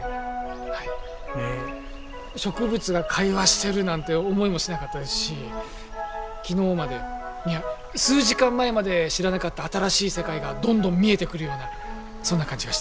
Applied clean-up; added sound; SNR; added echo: none; none; none; none.